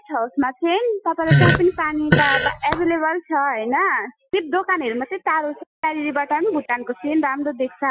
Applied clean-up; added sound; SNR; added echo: classical method Wiener filter.